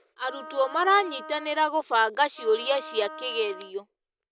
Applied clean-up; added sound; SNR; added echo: none; Wind instrument, woodwind instrument; 16 dB; none.